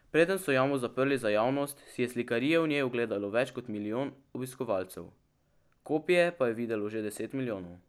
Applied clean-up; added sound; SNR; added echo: none; none; none; none.